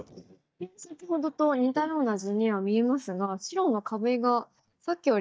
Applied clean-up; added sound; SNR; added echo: neural mask model DeepFilterNet 3.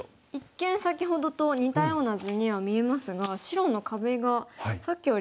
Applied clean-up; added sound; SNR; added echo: none; none; none; none.